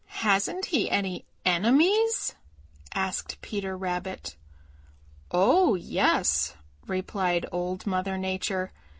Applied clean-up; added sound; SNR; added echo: none; none; none; none.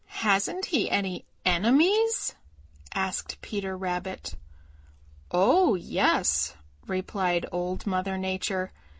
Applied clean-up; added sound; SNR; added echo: none; Thump, thud; 14 dB; none.